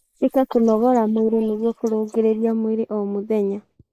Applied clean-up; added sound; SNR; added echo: neural mask model Resemble Enhance denoiser.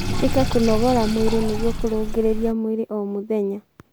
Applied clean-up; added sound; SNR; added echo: none; Sink (filling or washing); 3 dB; none.